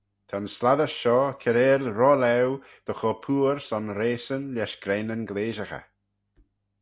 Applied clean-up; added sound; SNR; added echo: none; none; none; none.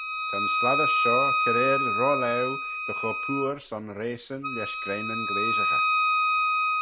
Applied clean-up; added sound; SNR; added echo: none; Wind instrument, woodwind instrument; -5 dB; none.